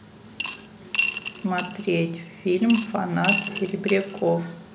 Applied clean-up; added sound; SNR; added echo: none; Coin (dropping) / Glass; 4 dB; none.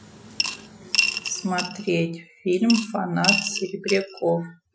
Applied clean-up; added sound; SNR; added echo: classical method Wiener filter.